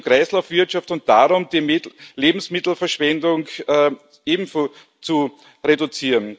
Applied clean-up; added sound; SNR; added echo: none; none; none; none.